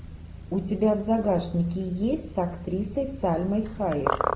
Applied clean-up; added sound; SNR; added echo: none; none; none; none.